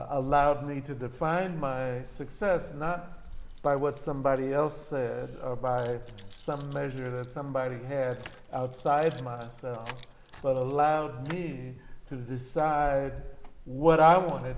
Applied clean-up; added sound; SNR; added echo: none; Keys jangling; 14 dB; none.